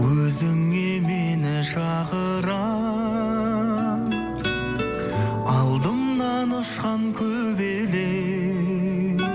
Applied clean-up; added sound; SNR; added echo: none; none; none; none.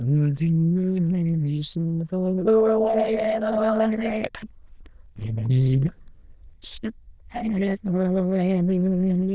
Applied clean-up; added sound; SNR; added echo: neural diffusion model UNIVERSE++.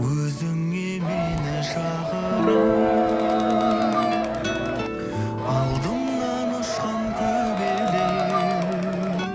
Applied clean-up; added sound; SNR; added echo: none; Crowd + Guitar; -1 dB; none.